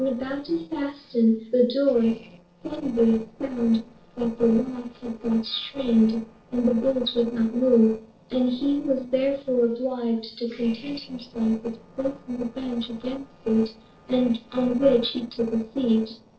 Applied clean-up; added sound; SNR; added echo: neural separator model SepFormer DNS4.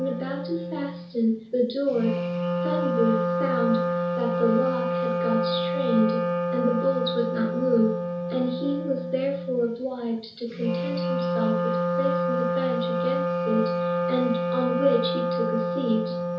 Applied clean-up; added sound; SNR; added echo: none; Wind instrument, woodwind instrument; 0 dB; reverberation time 0.6 s.